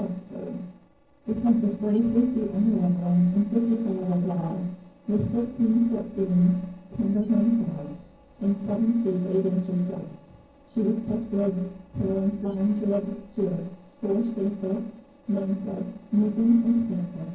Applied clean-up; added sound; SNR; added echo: neural separator model SepFormer DNS4.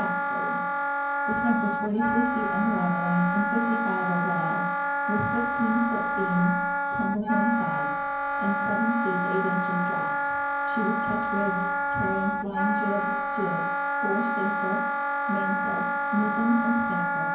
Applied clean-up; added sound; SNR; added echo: none; Wind instrument, woodwind instrument; -2 dB; reverberation time 0.9 s.